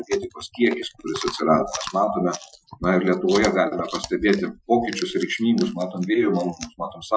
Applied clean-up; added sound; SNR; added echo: classical method Wiener filter.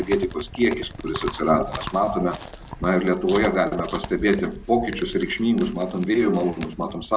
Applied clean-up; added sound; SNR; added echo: none; Chewing, mastication; 12 dB; none.